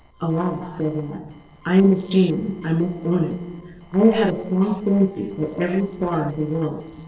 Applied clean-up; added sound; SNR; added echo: neural separator model SepFormer DNS4.